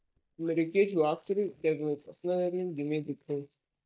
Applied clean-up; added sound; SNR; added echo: neural mask model DeepFilterNet 3.